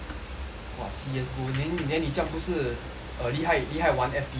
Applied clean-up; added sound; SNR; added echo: none; none; none; none.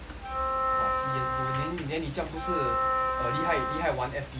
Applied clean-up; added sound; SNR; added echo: none; Wind instrument, woodwind instrument; -3 dB; none.